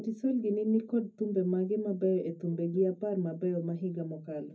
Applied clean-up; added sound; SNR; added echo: none; none; none; reverberation time 0.4 s.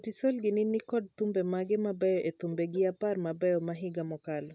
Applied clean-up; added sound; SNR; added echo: none; none; none; none.